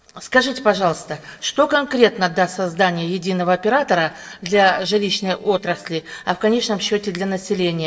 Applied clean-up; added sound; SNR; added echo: neural separator model SepFormer DNS4.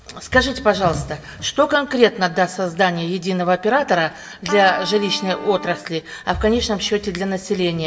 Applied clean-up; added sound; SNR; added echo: none; Trumpet; 12 dB; reverberation time 0.8 s.